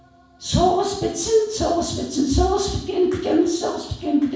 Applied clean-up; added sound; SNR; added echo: none; none; none; reverberation time 0.7 s.